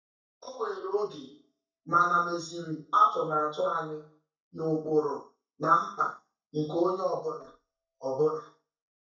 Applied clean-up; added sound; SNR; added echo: neural mask model DeepFilterNet 3.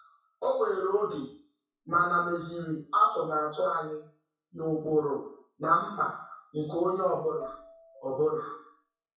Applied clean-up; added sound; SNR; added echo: classical method WPE with log-MMSE.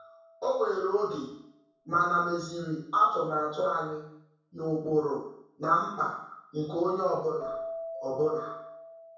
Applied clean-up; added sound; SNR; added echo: none; Keyboard (musical); 16 dB; reverberation time 0.7 s.